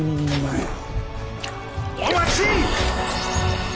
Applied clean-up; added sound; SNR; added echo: none; Splash, splatter; 13 dB; none.